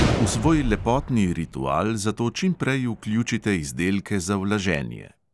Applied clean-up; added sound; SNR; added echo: none; Gunshot, gunfire; 7 dB; none.